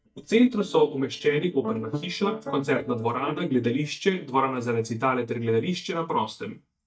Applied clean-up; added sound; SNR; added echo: neural mask model DeepFilterNet 3.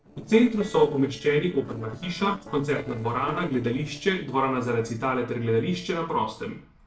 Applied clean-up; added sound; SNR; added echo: neural separator model SepFormer DNS4.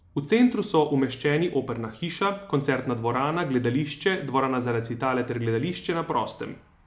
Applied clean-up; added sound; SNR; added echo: none; none; none; none.